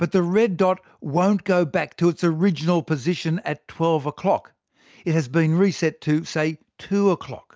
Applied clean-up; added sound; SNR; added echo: none; none; none; none.